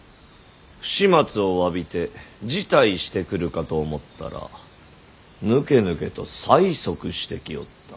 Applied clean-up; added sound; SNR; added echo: none; none; none; none.